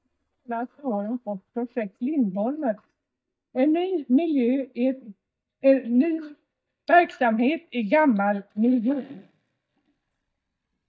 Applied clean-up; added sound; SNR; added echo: neural mask model DeepFilterNet 3.